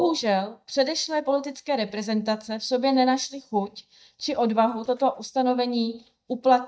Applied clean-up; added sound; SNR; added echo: neural mask model DeepFilterNet 3.